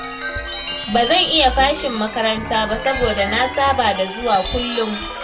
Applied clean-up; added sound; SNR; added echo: none; Chime; 7 dB; reverberation time 0.2 s.